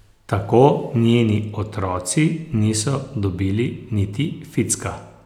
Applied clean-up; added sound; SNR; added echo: none; none; none; none.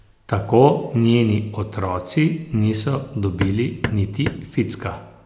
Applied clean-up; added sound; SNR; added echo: none; Hammer; 9 dB; none.